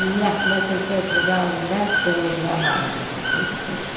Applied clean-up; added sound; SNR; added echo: none; Water / Bird; 0 dB; reverberation time 1.0 s.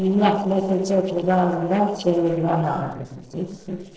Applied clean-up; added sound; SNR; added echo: neural separator model SepFormer DNS4.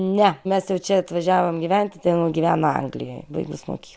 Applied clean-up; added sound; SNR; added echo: none; none; none; none.